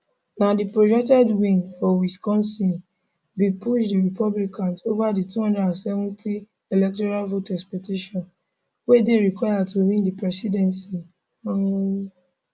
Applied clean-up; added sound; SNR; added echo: none; none; none; none.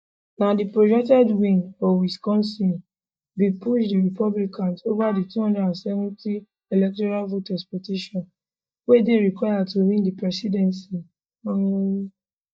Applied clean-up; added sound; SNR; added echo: neural mask model DeepFilterNet 3.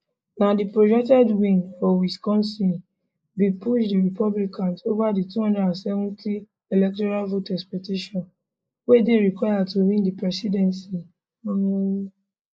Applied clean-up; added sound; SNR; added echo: neural mask model Resemble Enhance denoiser.